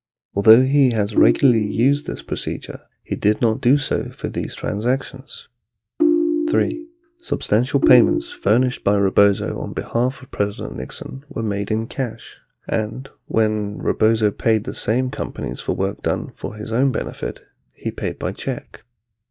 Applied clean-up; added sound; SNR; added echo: neural mask model DeepFilterNet 3.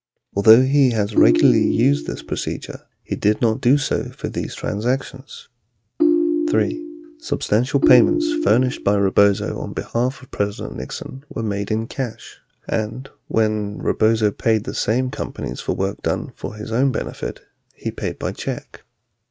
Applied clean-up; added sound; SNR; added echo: neural mask model RNNoise.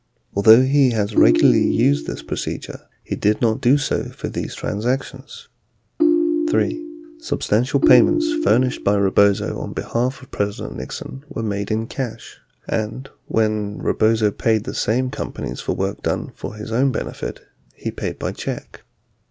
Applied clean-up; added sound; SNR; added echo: none; Ringtone; 0 dB; none.